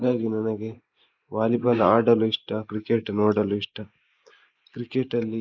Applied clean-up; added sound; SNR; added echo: neural mask model Resemble Enhance denoiser.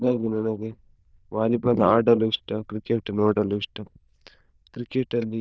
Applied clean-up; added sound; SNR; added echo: neural diffusion model UNIVERSE++.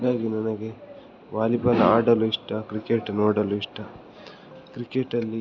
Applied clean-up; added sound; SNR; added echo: none; none; none; none.